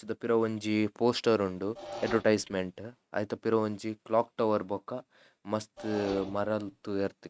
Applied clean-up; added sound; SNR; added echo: neural mask model RNNoise.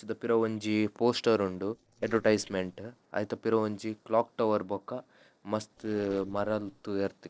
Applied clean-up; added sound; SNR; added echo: neural separator model SepFormer DNS4.